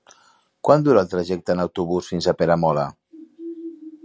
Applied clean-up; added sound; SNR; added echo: none; none; none; none.